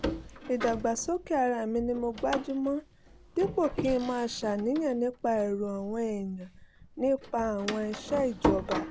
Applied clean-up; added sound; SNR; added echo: none; Door; 7 dB; none.